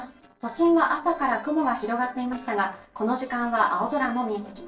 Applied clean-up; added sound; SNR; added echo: neural separator model SepFormer DNS4.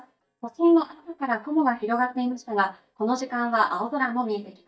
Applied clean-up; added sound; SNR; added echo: neural mask model DeepFilterNet 3.